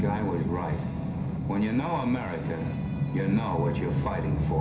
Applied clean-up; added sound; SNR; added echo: none; Bass guitar; 11 dB; reverberation time 0.5 s.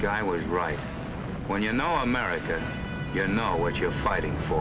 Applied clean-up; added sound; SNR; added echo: none; none; none; none.